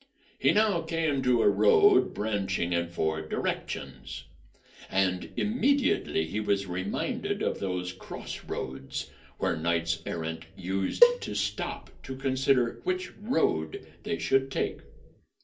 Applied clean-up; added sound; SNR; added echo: none; Cowbell; -1 dB; reverberation time 0.3 s.